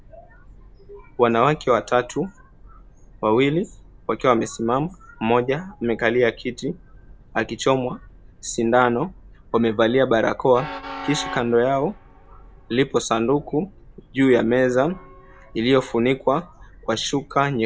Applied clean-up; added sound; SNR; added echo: none; Train; 20 dB; none.